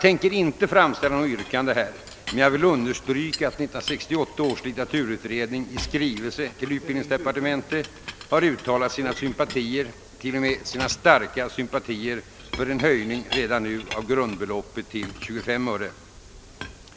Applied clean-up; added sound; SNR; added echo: none; Chink, clink; 16 dB; none.